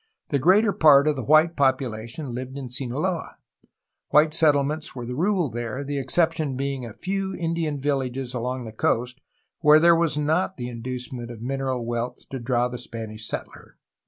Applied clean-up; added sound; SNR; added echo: none; none; none; none.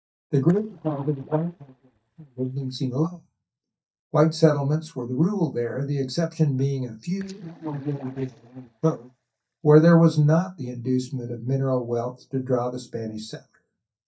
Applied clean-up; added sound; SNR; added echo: neural mask model DeepFilterNet 3.